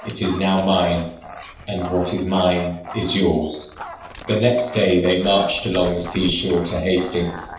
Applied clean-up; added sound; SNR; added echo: none; Dog; 15 dB; reverberation time 2.2 s.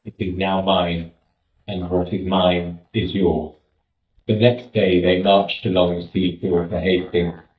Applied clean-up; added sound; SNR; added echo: neural mask model DeepFilterNet 3.